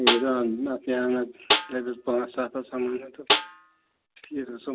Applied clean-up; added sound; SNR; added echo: none; Snare drum; -2 dB; none.